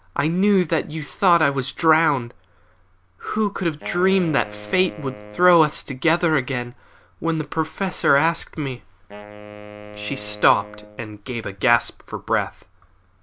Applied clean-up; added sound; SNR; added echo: none; Wind instrument, woodwind instrument; 17 dB; none.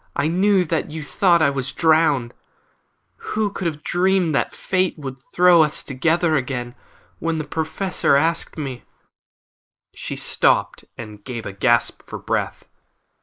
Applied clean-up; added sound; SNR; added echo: neural mask model Resemble Enhance denoiser.